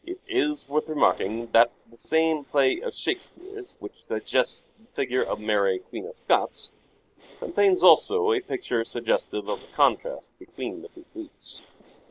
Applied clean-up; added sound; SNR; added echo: neural separator model SepFormer DNS4.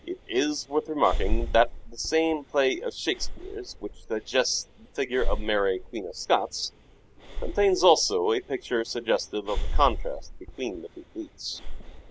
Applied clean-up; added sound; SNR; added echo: none; Breathing; 4 dB; none.